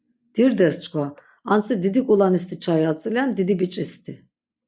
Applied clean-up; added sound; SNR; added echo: none; none; none; none.